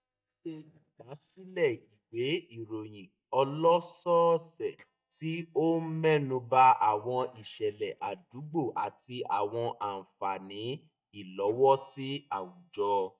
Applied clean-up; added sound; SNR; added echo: neural mask model DeepFilterNet 3.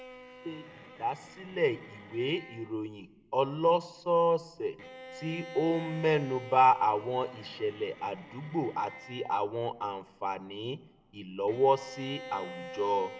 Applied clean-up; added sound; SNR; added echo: none; Bowed string instrument; 17 dB; reverberation time 0.6 s.